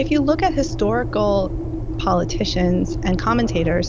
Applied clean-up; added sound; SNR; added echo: none; Engine; 4 dB; none.